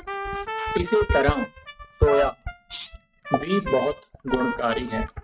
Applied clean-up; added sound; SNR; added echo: neural mask model RNNoise.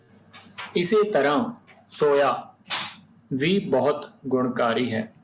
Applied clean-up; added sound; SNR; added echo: none; none; none; none.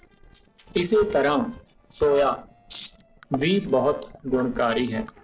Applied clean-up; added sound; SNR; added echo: neural separator model SepFormer DNS4.